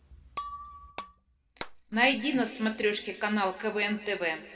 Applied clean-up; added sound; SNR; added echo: none; Shatter; 15 dB; reverberation time 1.9 s.